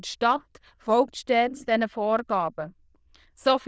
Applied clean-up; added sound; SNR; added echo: neural diffusion model UNIVERSE++.